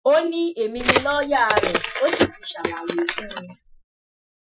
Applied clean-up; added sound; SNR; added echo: classical method Wiener filter.